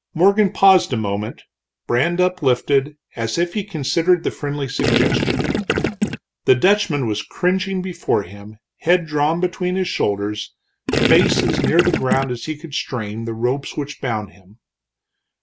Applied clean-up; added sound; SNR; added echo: none; Gurgling; -1 dB; none.